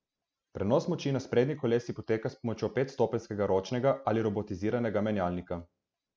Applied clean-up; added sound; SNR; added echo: none; none; none; none.